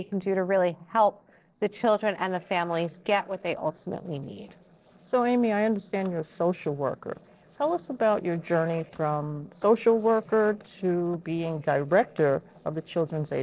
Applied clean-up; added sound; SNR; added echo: neural separator model SepFormer DNS4.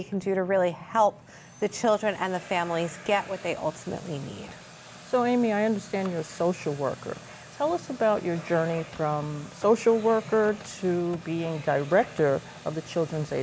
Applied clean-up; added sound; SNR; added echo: none; Domestic sounds, home sounds; 20 dB; none.